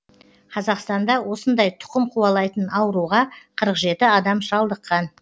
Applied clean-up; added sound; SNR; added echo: none; none; none; none.